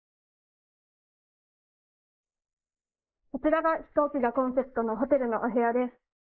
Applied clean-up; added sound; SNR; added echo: neural mask model Resemble Enhance denoiser.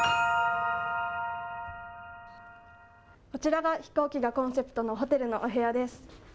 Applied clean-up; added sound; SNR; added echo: none; none; none; none.